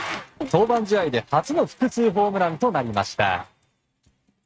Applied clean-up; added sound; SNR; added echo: neural mask model RNNoise.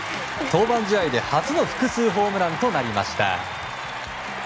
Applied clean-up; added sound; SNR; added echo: none; Toilet flush; 16 dB; none.